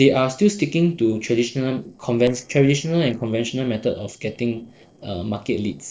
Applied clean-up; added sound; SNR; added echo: neural separator model SepFormer DNS4.